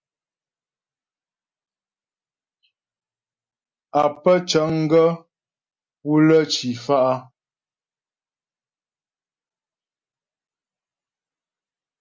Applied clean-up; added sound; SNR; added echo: none; none; none; none.